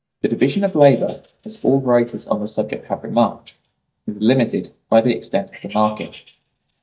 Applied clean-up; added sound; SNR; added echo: neural mask model DeepFilterNet 3.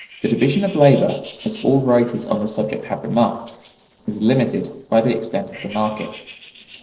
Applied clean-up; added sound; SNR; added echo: neural separator model SepFormer DNS4.